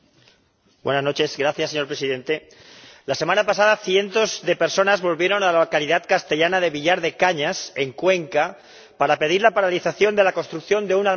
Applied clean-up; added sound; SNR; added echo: none; none; none; none.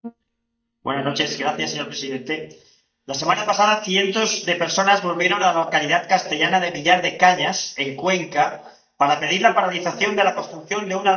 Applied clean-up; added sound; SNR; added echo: neural mask model DeepFilterNet 3.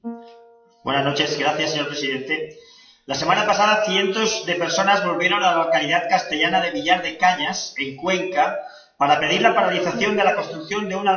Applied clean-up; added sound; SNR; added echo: classical method WPE with log-MMSE.